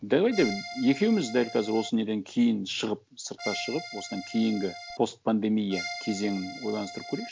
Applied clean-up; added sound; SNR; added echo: none; Accordion; 11 dB; none.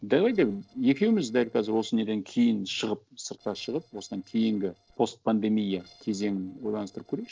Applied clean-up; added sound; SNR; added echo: neural separator model SepFormer DNS4.